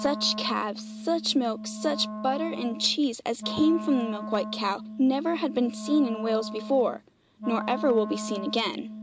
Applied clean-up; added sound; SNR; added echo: none; Wind instrument, woodwind instrument; 9 dB; none.